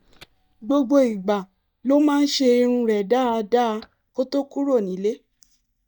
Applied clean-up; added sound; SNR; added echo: neural mask model DeepFilterNet 3.